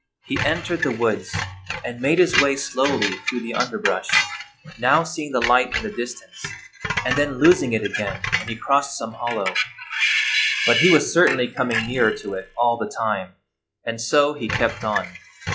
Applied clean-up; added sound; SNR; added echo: classical method log-MMSE.